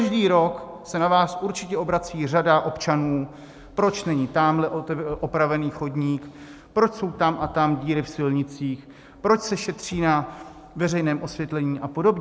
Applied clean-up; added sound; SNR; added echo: none; none; none; none.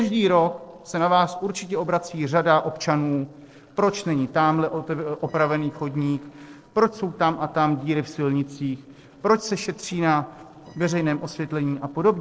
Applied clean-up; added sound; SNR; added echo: neural separator model SepFormer DNS4.